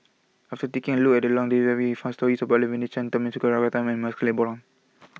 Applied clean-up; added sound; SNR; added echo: none; none; none; none.